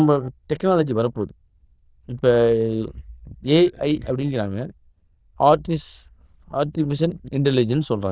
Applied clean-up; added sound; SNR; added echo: neural diffusion model UNIVERSE++.